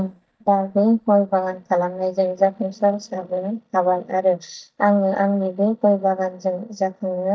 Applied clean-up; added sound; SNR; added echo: neural mask model DeepFilterNet 3.